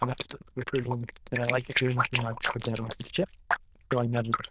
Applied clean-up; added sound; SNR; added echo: neural diffusion model UNIVERSE++.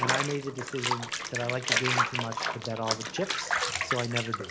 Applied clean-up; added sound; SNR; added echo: none; Bathtub (filling or washing) / Water; -3 dB; none.